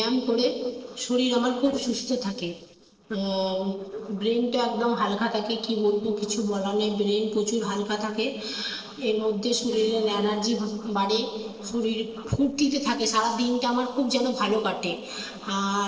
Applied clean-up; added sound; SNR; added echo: neural separator model SepFormer DNS4.